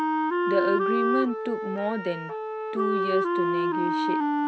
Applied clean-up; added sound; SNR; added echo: none; Wind instrument, woodwind instrument; -4 dB; none.